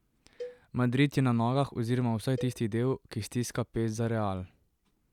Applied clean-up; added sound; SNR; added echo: none; Cowbell; 19 dB; none.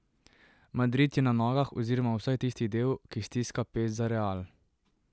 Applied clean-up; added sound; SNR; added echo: none; none; none; none.